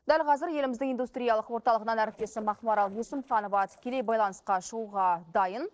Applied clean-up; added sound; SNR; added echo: neural separator model SepFormer DNS4.